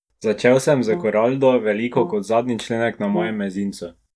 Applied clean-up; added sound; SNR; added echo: neural mask model DeepFilterNet 3.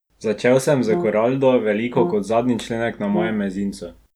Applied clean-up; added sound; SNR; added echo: none; Brass instrument; 10 dB; none.